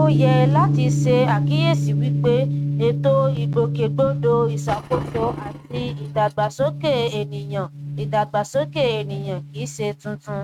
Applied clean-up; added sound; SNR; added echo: neural mask model RNNoise.